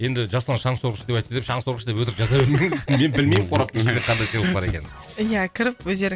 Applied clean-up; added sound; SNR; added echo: none; none; none; none.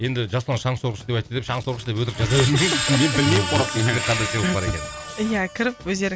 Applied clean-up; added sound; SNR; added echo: none; Screech; 7 dB; none.